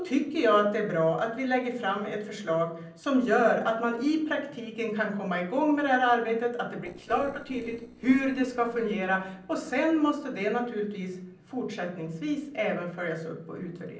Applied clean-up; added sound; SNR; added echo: neural separator model SepFormer DNS4.